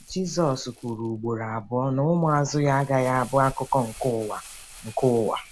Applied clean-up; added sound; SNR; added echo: none; Crumpling, crinkling; 19 dB; none.